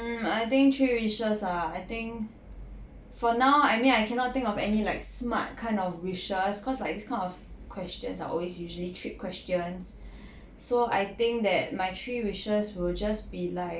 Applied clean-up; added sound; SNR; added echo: none; none; none; none.